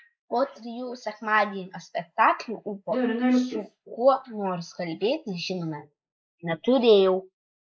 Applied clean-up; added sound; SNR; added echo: neural mask model Resemble Enhance denoiser.